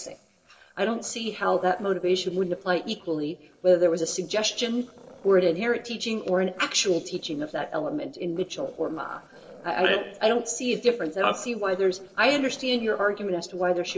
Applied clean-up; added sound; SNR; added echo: neural separator model SepFormer DNS4.